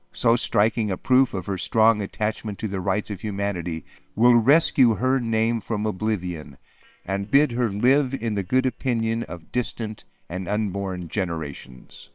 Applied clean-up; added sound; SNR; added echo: neural separator model SepFormer WHAM!.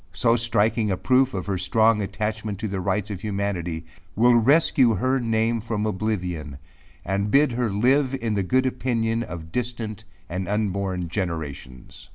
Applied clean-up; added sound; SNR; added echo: none; none; none; none.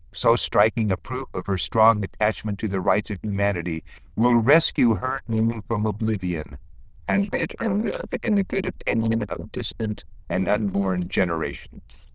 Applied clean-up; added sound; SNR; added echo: neural diffusion model UNIVERSE++.